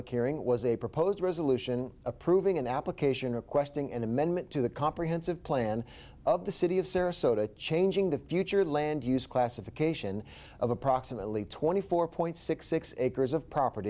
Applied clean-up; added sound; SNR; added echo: none; none; none; none.